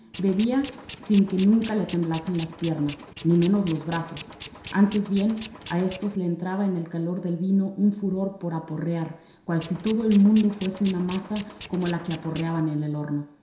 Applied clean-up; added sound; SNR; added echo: none; Tools; 13 dB; reverberation time 0.7 s.